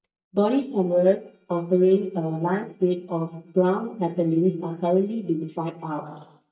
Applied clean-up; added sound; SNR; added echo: neural mask model DeepFilterNet 3.